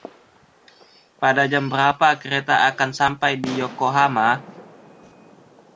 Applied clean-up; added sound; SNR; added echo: none; Fireworks; 19 dB; none.